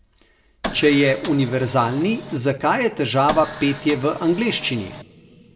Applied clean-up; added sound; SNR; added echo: none; Printer; 12 dB; reverberation time 1.7 s.